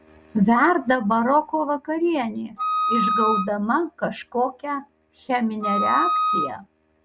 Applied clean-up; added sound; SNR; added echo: none; Wind instrument, woodwind instrument; 0 dB; none.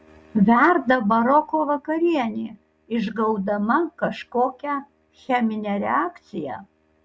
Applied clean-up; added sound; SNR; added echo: none; none; none; none.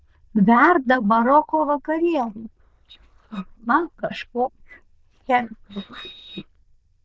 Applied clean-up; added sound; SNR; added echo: neural diffusion model UNIVERSE++.